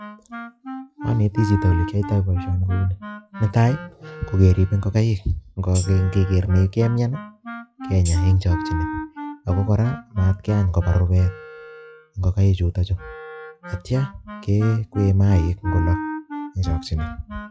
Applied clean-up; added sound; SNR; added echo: classical method log-MMSE.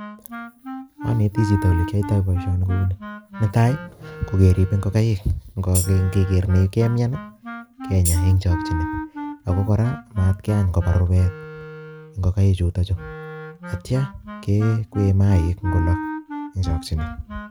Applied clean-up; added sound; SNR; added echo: none; Tambourine + Wind instrument, woodwind instrument; 12 dB; none.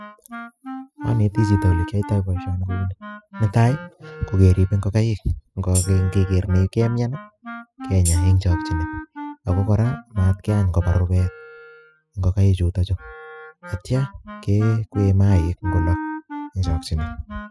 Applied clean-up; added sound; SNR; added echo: classical method spectral subtraction.